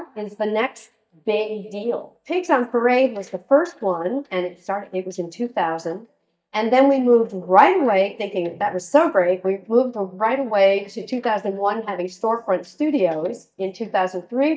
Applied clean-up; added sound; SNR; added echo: neural mask model DeepFilterNet 3.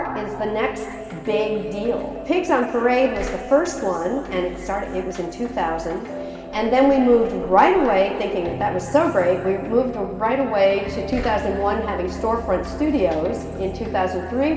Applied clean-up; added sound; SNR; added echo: none; Knock; 20 dB; reverberation time 2.1 s.